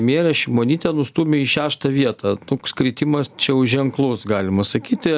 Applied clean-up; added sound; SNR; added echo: none; none; none; none.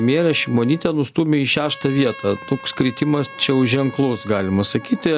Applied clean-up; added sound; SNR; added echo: none; Trumpet; 19 dB; none.